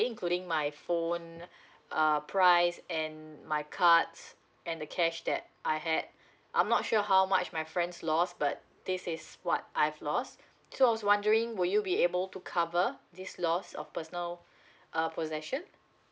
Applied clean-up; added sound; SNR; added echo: none; none; none; none.